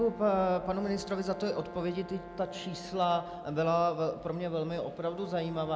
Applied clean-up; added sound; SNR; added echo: none; Brass instrument; 16 dB; none.